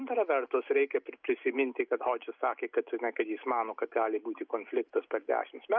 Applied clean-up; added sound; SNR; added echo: none; none; none; none.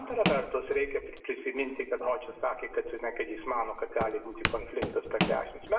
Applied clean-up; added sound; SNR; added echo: none; Walk, footsteps; 5 dB; reverberation time 0.7 s.